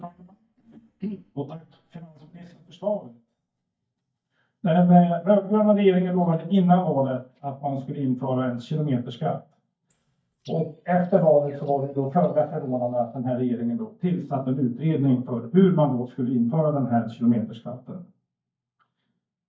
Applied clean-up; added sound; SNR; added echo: neural mask model DeepFilterNet 3.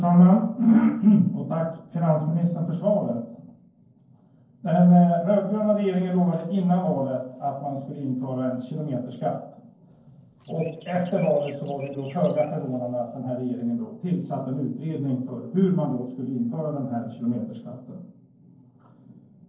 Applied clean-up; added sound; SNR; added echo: neural separator model SepFormer DNS4.